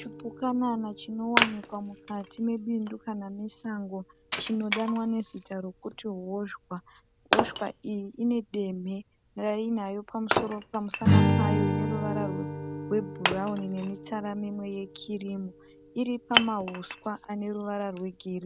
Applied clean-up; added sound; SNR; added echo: none; Wood + Strum; -1 dB; none.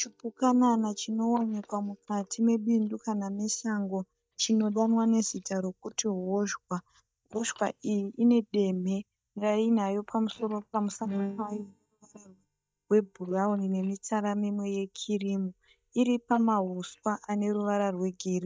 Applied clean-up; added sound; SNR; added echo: neural mask model DeepFilterNet 3.